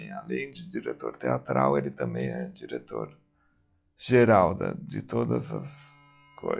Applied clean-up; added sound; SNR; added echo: classical method log-MMSE.